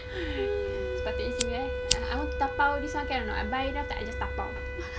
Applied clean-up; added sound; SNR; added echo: none; Wind instrument, woodwind instrument + Fire; 3 dB; none.